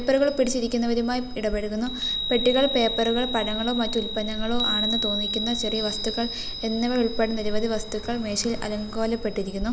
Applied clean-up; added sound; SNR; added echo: none; Chime; 4 dB; none.